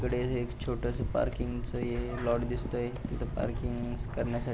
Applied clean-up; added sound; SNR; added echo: none; Run; 14 dB; none.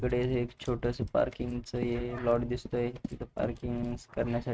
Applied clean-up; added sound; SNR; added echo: neural mask model RNNoise.